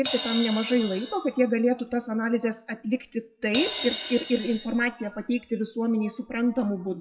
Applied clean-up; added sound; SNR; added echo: classical method WPE with log-MMSE.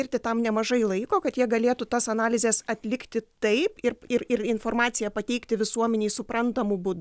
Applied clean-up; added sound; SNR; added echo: none; none; none; none.